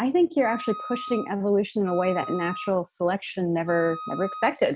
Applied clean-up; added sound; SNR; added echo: none; Wind instrument, woodwind instrument; 12 dB; none.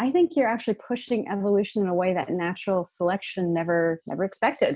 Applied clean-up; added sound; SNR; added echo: none; none; none; none.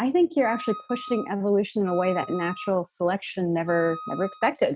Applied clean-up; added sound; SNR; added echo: neural mask model RNNoise.